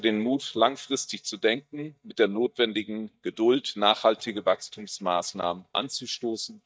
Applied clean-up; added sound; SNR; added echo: neural mask model DeepFilterNet 3.